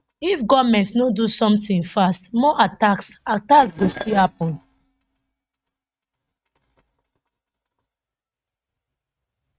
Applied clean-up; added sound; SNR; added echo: neural mask model RNNoise.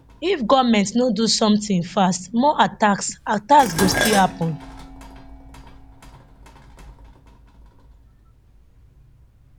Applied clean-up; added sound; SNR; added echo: none; Dishes, pots, and pans; 11 dB; none.